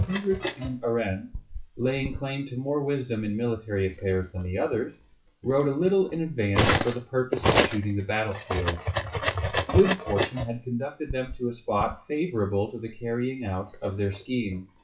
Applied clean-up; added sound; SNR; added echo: classical method WPE with log-MMSE.